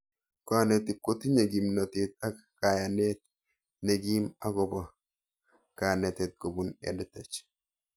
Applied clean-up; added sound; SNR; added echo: none; none; none; none.